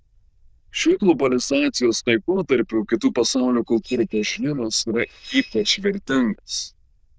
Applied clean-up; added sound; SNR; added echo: neural diffusion model UNIVERSE++.